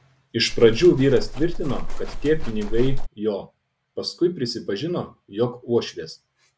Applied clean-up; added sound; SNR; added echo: none; Livestock, farm animals, working animals; 0 dB; none.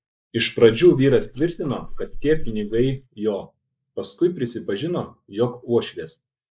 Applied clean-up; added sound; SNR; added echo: neural mask model Resemble Enhance denoiser.